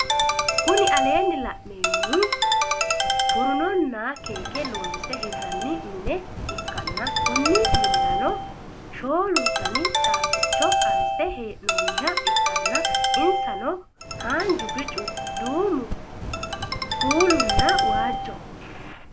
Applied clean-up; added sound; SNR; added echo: none; Ringtone; -4 dB; none.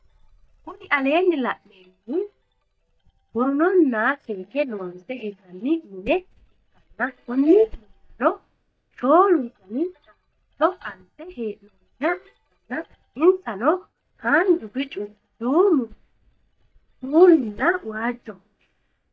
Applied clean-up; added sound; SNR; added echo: neural mask model DeepFilterNet 3.